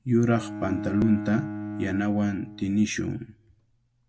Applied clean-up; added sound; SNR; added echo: none; Bowed string instrument; 10 dB; none.